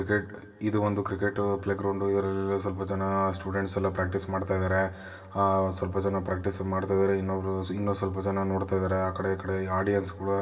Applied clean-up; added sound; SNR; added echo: none; none; none; reverberation time 1.4 s.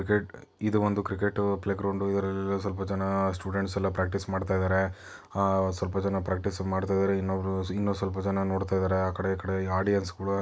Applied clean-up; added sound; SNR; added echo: none; none; none; none.